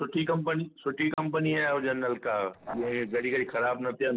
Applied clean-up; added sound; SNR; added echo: neural separator model SepFormer DNS4.